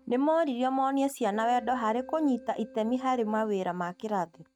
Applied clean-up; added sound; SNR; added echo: neural mask model RNNoise.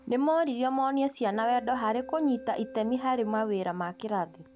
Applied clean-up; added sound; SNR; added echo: none; Keyboard (musical); 19 dB; none.